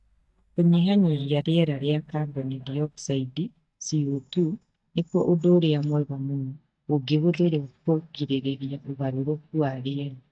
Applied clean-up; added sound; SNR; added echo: neural mask model DeepFilterNet 3.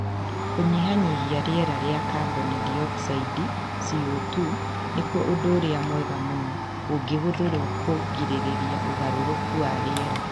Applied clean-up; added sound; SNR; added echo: none; Domestic sounds, home sounds; 1 dB; none.